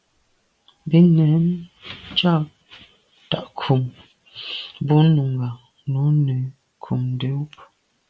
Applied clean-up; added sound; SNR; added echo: none; none; none; none.